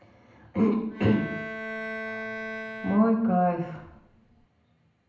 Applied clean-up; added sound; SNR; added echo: none; Bowed string instrument; 10 dB; reverberation time 0.8 s.